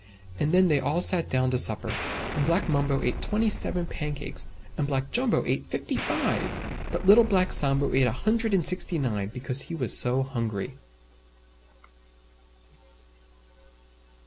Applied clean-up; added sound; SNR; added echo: none; Explosion; 7 dB; none.